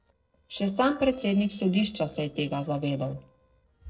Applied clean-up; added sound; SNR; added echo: neural separator model SepFormer DNS4.